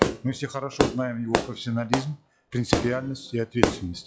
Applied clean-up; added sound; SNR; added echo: classical method log-MMSE.